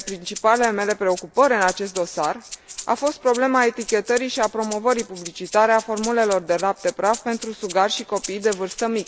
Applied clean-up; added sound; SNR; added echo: none; Rattle (instrument); 15 dB; none.